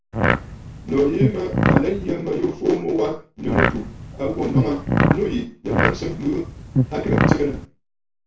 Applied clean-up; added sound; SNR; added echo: none; Fart; -3 dB; reverberation time 0.3 s.